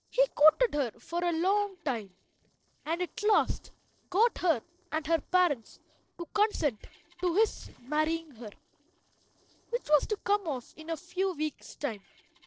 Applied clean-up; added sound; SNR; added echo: neural separator model SepFormer DNS4.